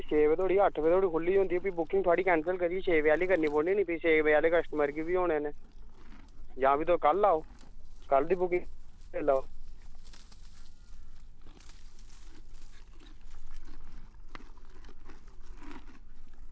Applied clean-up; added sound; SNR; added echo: none; Livestock, farm animals, working animals; 7 dB; none.